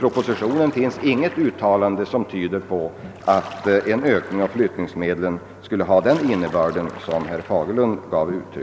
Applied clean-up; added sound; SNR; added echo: none; Splash, splatter; 20 dB; none.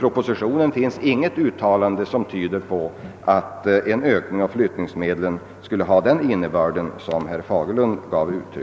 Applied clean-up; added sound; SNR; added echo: none; none; none; none.